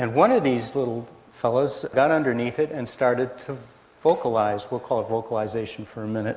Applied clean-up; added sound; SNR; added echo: none; none; none; none.